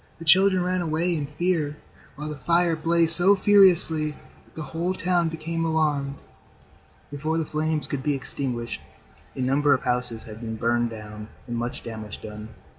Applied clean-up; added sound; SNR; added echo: none; none; none; none.